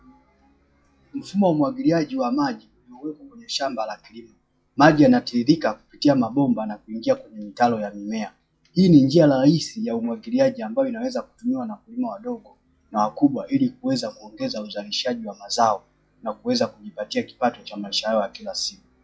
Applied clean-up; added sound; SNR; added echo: classical method log-MMSE.